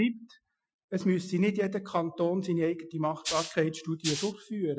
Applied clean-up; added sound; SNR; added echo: classical method Wiener filter.